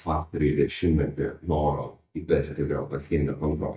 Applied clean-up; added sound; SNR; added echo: neural mask model DeepFilterNet 3.